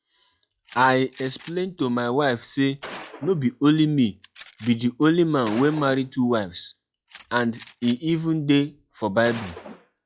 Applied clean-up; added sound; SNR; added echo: classical method log-MMSE.